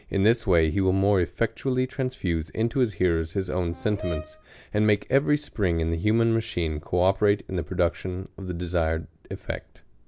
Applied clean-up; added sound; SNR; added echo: none; Brass instrument; 16 dB; none.